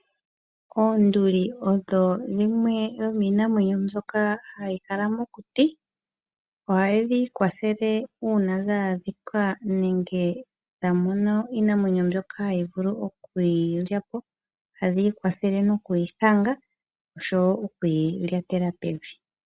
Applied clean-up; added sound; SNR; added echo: none; none; none; none.